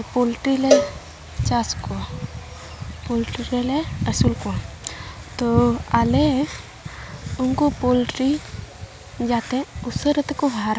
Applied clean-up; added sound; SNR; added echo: none; Cowbell; 2 dB; none.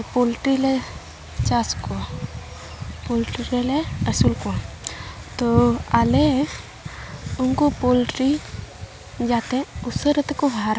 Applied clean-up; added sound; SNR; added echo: none; none; none; none.